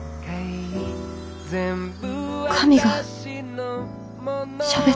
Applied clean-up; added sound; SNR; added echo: none; none; none; none.